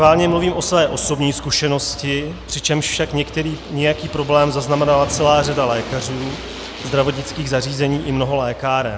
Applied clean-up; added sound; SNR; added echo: none; Drum + Aircraft; 13 dB; none.